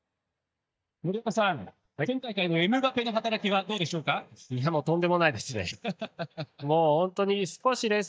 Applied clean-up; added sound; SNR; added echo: neural mask model DeepFilterNet 3.